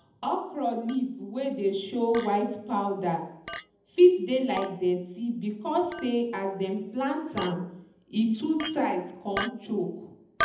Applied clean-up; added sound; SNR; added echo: none; Chink, clink; 13 dB; reverberation time 0.8 s.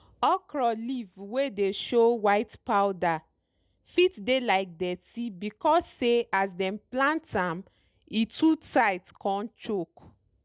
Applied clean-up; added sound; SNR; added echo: none; none; none; none.